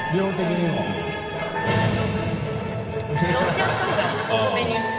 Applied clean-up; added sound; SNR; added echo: none; Alarm; 11 dB; reverberation time 1.9 s.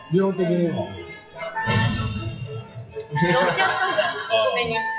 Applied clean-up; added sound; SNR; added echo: classical method WPE with log-MMSE.